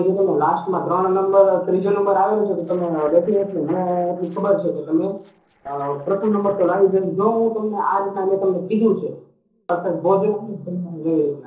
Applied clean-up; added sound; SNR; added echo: neural separator model SepFormer DNS4.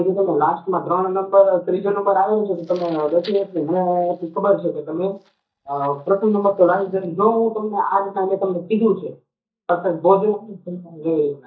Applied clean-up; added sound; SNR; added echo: neural mask model DeepFilterNet 3.